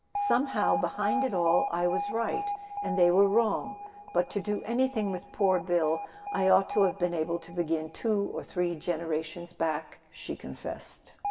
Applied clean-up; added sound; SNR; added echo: none; Alarm; 8 dB; reverberation time 2.0 s.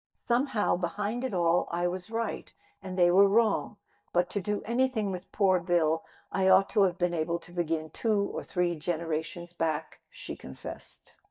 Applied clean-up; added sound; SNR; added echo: neural mask model DeepFilterNet 3.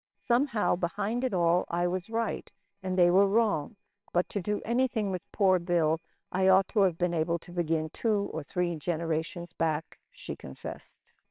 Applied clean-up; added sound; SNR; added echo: neural separator model SepFormer WHAMR!.